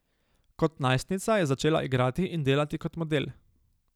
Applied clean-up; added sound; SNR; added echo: none; none; none; none.